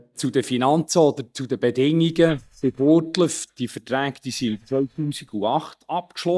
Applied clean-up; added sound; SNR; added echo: neural mask model DeepFilterNet 3.